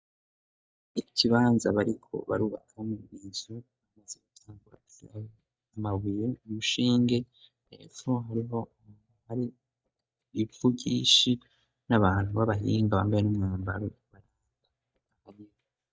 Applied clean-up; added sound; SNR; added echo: neural mask model DeepFilterNet 3.